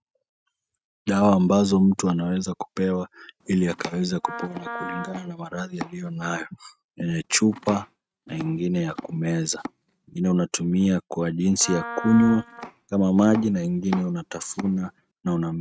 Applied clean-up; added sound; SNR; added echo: neural mask model RNNoise.